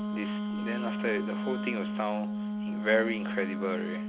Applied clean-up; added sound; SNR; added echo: none; Wind instrument, woodwind instrument; 0 dB; none.